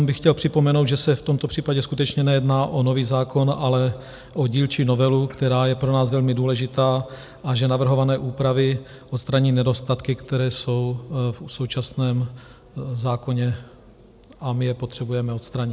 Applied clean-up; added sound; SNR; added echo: none; none; none; none.